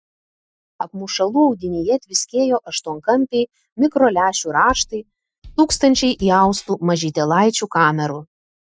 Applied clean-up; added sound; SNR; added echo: classical method Wiener filter.